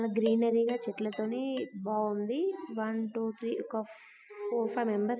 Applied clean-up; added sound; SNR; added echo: classical method spectral subtraction.